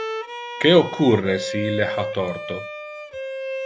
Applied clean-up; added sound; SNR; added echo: none; Bowed string instrument; 8 dB; none.